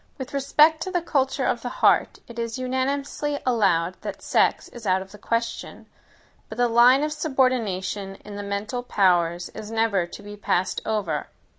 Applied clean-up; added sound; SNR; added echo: none; none; none; none.